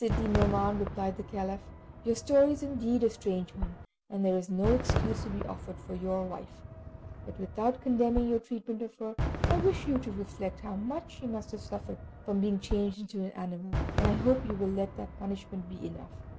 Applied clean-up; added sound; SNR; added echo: none; Fireworks; 5 dB; none.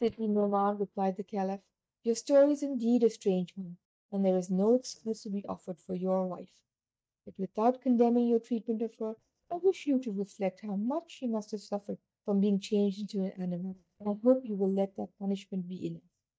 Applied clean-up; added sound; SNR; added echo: neural mask model DeepFilterNet 3.